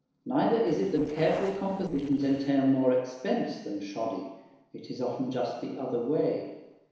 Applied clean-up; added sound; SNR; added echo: neural separator model SepFormer DNS4.